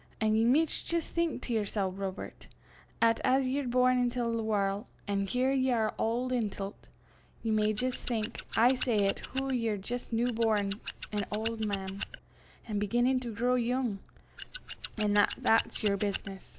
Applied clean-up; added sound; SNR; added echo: none; Scissors; 5 dB; none.